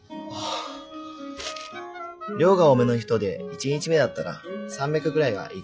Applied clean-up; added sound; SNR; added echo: classical method log-MMSE.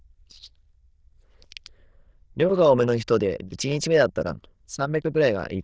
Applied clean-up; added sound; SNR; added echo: neural diffusion model UNIVERSE++.